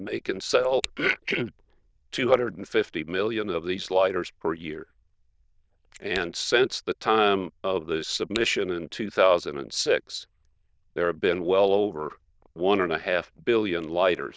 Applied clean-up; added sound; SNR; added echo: neural diffusion model UNIVERSE++.